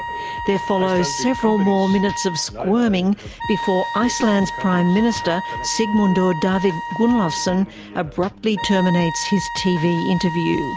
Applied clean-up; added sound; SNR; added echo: none; Wind instrument, woodwind instrument; 9 dB; none.